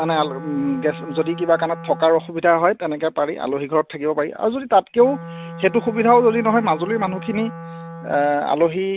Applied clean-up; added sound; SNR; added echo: none; Wind instrument, woodwind instrument; 16 dB; none.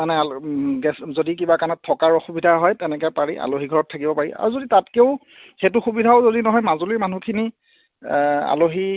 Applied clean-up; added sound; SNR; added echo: none; none; none; none.